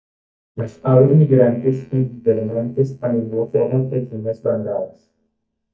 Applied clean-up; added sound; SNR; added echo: neural mask model DeepFilterNet 3.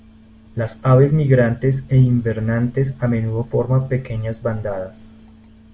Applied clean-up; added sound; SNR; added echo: none; none; none; none.